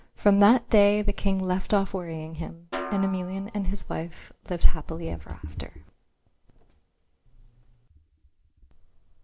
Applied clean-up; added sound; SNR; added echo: none; Snare drum; 16 dB; none.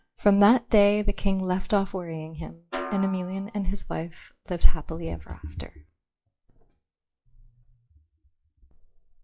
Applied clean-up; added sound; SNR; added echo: classical method log-MMSE.